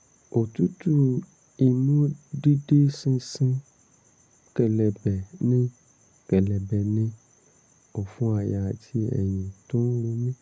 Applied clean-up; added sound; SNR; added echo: none; none; none; none.